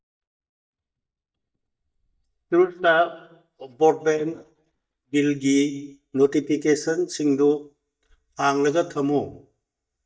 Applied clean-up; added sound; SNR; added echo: neural mask model DeepFilterNet 3.